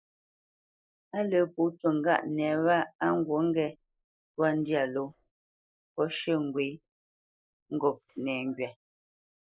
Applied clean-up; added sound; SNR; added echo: neural mask model Resemble Enhance denoiser.